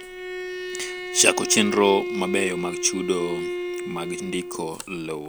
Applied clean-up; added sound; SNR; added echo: none; Bowed string instrument; 6 dB; none.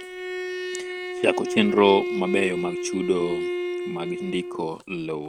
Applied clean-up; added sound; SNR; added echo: neural mask model RNNoise.